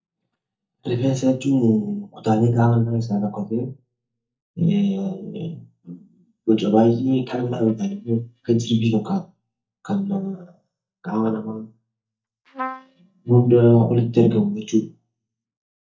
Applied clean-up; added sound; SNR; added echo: neural mask model DeepFilterNet 3.